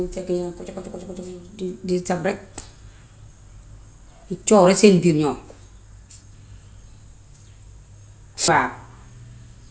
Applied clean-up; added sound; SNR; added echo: none; none; none; none.